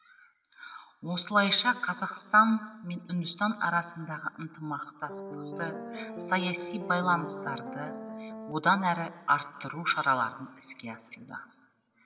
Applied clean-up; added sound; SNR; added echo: none; Piano; 8 dB; reverberation time 2.4 s.